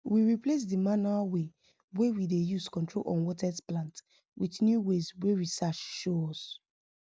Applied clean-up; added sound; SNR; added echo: none; none; none; none.